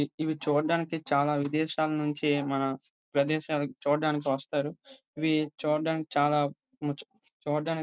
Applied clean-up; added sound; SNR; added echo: none; none; none; none.